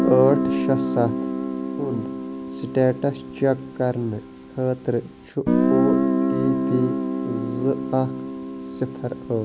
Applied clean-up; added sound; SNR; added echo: none; Guitar; 0 dB; none.